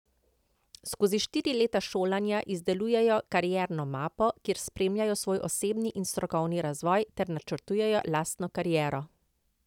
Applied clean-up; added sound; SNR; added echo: none; none; none; none.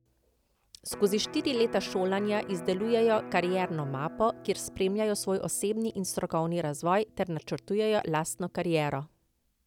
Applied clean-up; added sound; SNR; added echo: none; Electric guitar; 16 dB; none.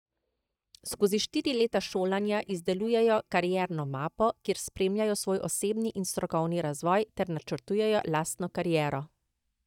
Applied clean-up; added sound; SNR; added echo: neural mask model DeepFilterNet 3.